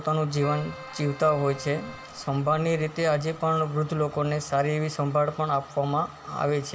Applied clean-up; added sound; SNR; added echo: none; Keyboard (musical); 18 dB; reverberation time 2.5 s.